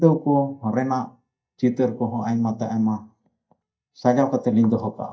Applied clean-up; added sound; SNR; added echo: neural mask model DeepFilterNet 3.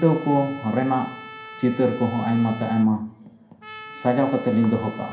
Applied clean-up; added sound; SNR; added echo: none; Trumpet; 17 dB; reverberation time 0.5 s.